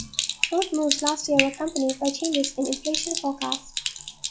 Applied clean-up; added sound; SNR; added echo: classical method log-MMSE.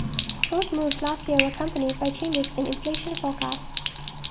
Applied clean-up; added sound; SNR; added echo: none; Sink (filling or washing); 0 dB; none.